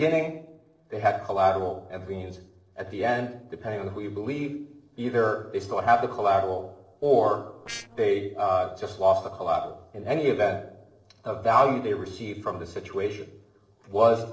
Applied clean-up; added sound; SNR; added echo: neural separator model SepFormer DNS4.